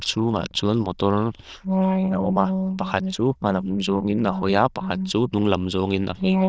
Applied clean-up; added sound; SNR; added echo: neural diffusion model UNIVERSE++.